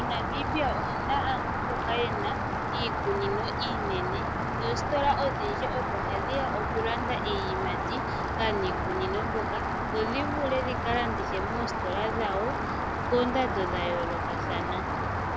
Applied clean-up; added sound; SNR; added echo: none; Rain; -3 dB; none.